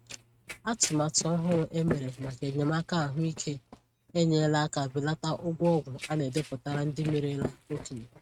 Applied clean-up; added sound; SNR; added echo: neural mask model RNNoise.